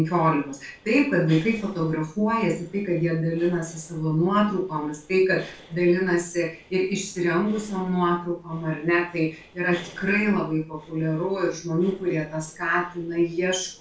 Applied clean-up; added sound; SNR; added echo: neural separator model SepFormer DNS4.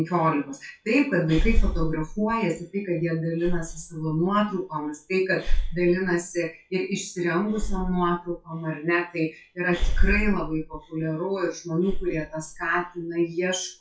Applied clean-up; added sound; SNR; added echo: classical method WPE with log-MMSE.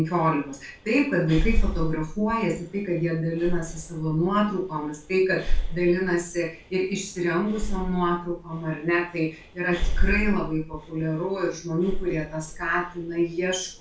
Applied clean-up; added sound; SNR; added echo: none; Breathing; 3 dB; reverberation time 0.3 s.